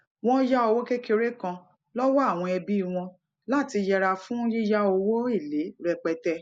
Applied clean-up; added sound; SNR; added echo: none; none; none; none.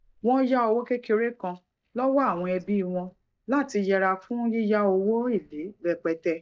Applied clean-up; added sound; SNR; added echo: neural mask model DeepFilterNet 3.